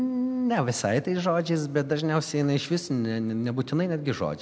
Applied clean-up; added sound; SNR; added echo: none; none; none; none.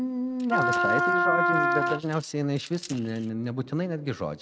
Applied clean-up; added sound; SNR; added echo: neural mask model RNNoise.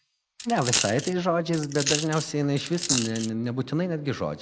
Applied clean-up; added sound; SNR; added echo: neural mask model Resemble Enhance denoiser.